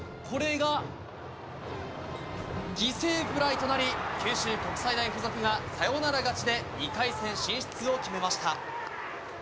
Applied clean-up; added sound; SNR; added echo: none; Sliding door; 16 dB; none.